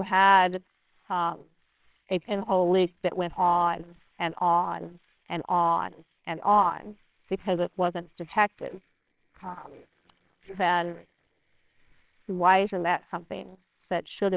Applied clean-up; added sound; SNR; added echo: neural separator model SepFormer WHAMR!.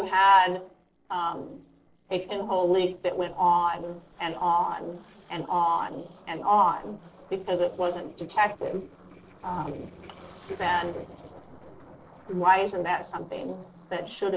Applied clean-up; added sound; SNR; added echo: neural separator model SepFormer DNS4.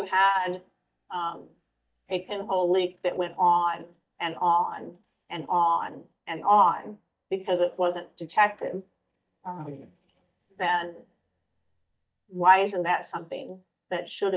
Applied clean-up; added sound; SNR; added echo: neural mask model DeepFilterNet 3.